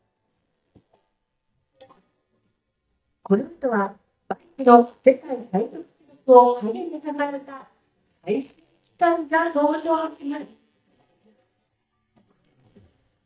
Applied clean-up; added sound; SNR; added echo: neural mask model DeepFilterNet 3.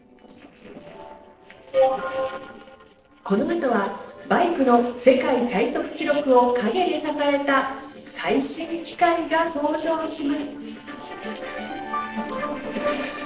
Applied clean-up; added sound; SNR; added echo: neural separator model SepFormer DNS4.